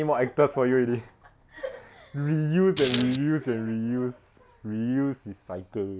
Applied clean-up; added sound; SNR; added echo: none; Coin (dropping); -2 dB; none.